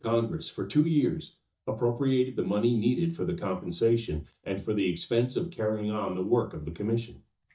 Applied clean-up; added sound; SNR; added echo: neural mask model DeepFilterNet 3.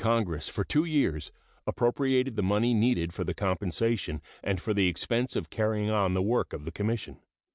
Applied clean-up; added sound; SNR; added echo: none; none; none; none.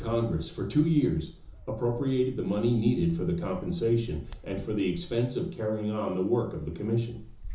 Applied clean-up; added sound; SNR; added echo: none; Bird; 17 dB; reverberation time 0.7 s.